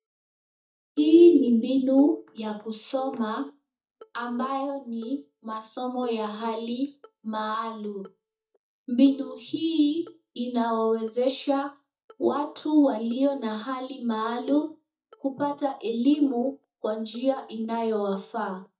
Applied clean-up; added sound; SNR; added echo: neural mask model DeepFilterNet 3.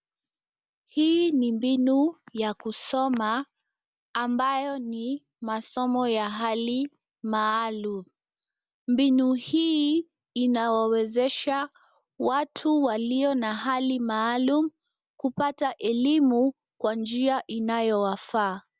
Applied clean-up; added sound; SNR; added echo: none; none; none; none.